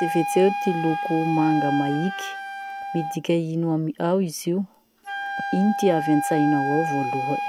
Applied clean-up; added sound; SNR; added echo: none; Wind instrument, woodwind instrument; 5 dB; none.